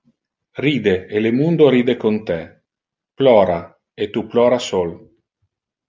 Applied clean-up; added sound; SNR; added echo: none; none; none; none.